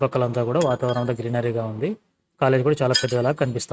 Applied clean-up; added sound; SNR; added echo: neural mask model RNNoise.